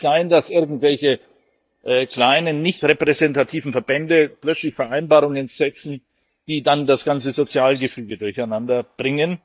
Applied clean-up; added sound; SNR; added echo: neural mask model DeepFilterNet 3.